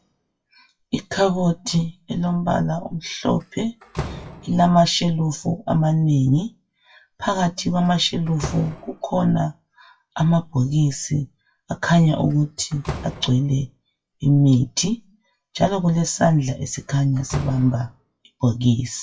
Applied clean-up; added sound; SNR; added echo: classical method WPE with log-MMSE.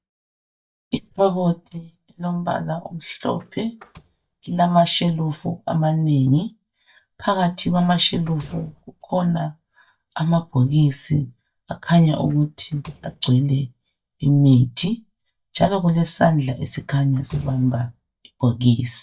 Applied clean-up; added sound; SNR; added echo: neural mask model DeepFilterNet 3.